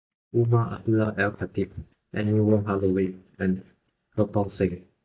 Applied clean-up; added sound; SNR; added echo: neural mask model DeepFilterNet 3.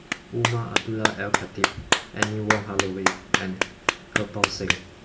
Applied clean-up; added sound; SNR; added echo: none; Clapping; -4 dB; reverberation time 2.0 s.